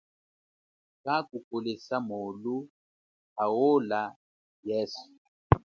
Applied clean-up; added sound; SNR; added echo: none; none; none; none.